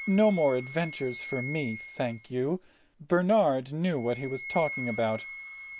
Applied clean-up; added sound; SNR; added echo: none; Wind instrument, woodwind instrument; 13 dB; none.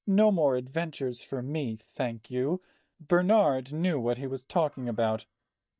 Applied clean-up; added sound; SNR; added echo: neural mask model DeepFilterNet 3.